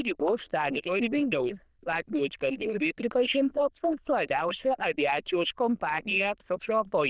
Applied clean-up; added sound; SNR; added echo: neural diffusion model UNIVERSE++.